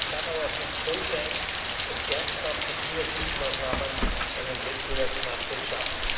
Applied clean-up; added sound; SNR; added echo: none; Rain; -5 dB; reverberation time 2.1 s.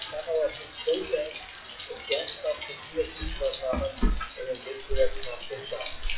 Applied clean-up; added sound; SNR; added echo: classical method WPE with log-MMSE.